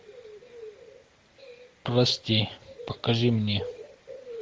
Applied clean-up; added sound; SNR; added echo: none; none; none; none.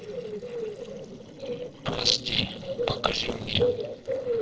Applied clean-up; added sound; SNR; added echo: neural separator model SepFormer DNS4.